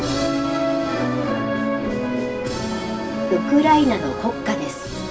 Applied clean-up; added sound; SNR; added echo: none; Electric guitar; 19 dB; reverberation time 0.2 s.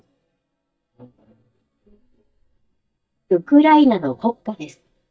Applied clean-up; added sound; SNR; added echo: neural mask model DeepFilterNet 3.